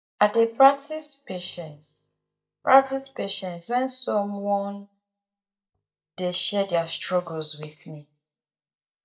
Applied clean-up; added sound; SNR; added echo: neural mask model DeepFilterNet 3.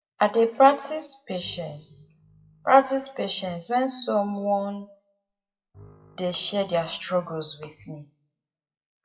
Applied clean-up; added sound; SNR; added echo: classical method WPE with log-MMSE.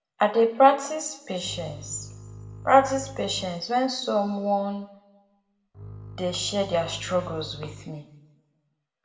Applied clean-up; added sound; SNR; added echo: none; Bowed string instrument; 16 dB; reverberation time 0.8 s.